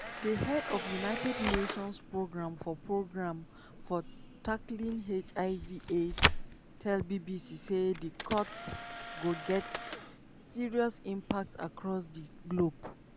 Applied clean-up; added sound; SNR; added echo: none; Camera; 2 dB; none.